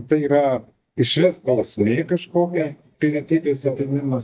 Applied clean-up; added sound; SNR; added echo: neural mask model DeepFilterNet 3.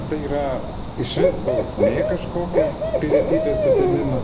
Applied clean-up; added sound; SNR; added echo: none; Cricket / Bird; -4 dB; none.